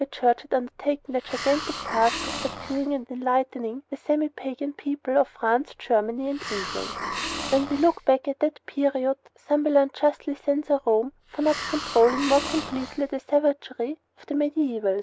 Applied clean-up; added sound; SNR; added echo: none; Hiss; 10 dB; none.